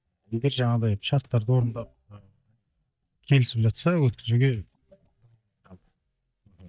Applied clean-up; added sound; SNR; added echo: neural mask model DeepFilterNet 3.